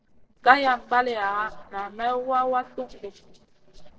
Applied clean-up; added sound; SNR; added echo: neural separator model SepFormer DNS4.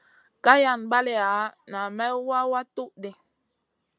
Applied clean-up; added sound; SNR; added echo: none; none; none; none.